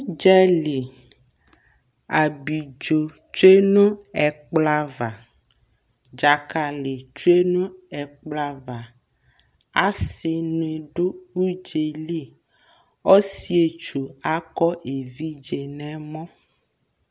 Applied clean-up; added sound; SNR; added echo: none; none; none; none.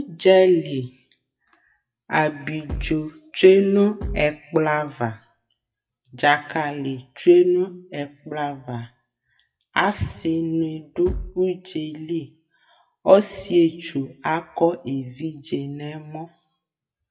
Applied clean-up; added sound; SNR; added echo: classical method WPE with log-MMSE.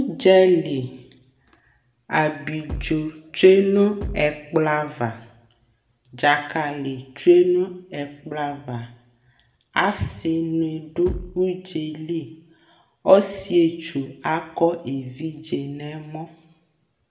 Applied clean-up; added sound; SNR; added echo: none; Bass drum; 11 dB; reverberation time 0.7 s.